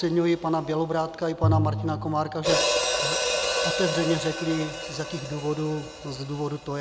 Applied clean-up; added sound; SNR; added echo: none; Piano + Hi-hat; 1 dB; none.